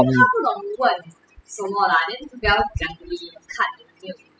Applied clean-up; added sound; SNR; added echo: classical method spectral subtraction.